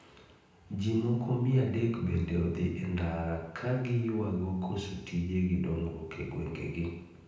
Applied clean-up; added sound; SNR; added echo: none; none; none; reverberation time 0.9 s.